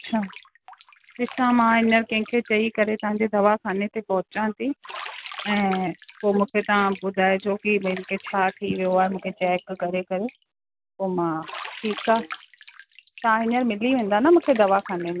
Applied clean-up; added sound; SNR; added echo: none; Bathtub (filling or washing); 19 dB; none.